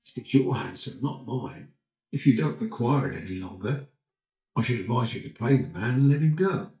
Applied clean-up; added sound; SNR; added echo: neural mask model DeepFilterNet 3.